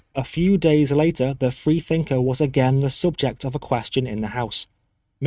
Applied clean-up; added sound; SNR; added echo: neural mask model RNNoise.